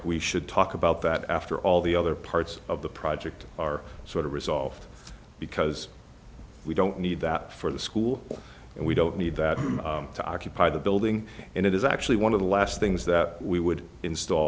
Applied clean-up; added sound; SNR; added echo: none; none; none; none.